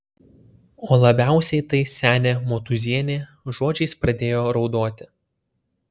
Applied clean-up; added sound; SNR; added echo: none; none; none; none.